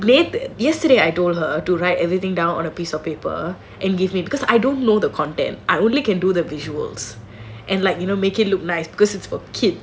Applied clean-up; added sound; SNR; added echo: none; none; none; none.